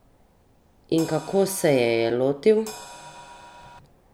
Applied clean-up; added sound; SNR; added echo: none; Crash cymbal; 17 dB; none.